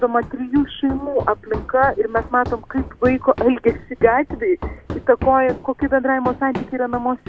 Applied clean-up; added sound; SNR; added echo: none; Run; 12 dB; none.